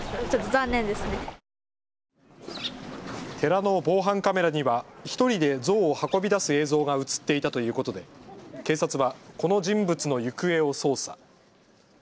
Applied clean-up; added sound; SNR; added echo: none; none; none; none.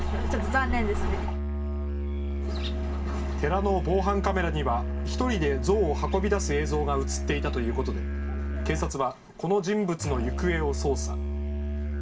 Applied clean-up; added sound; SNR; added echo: none; Musical instrument; 0 dB; reverberation time 0.2 s.